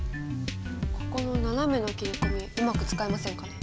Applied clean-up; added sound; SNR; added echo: none; Squeak; 11 dB; none.